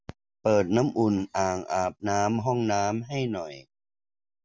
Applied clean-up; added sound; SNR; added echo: none; none; none; none.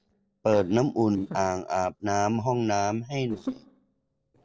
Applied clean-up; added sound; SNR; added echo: neural separator model SepFormer DNS4.